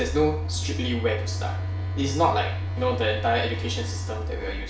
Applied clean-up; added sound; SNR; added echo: none; Telephone; 2 dB; reverberation time 0.2 s.